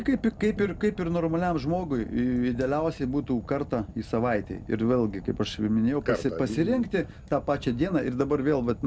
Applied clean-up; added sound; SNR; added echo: none; Fire; 16 dB; none.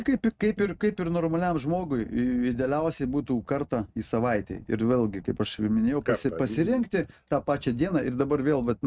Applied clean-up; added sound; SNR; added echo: neural mask model RNNoise.